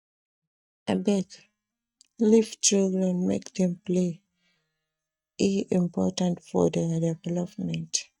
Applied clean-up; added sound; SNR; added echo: neural mask model DeepFilterNet 3.